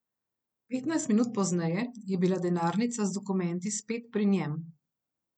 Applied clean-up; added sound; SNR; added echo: none; none; none; none.